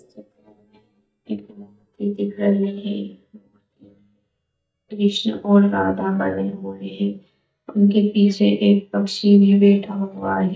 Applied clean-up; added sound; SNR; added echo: neural mask model DeepFilterNet 3.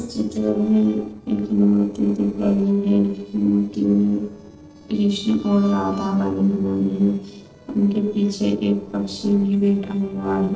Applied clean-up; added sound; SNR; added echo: neural separator model SepFormer DNS4.